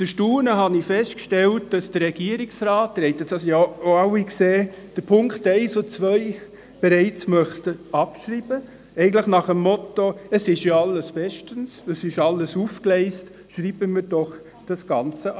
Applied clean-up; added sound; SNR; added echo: none; none; none; none.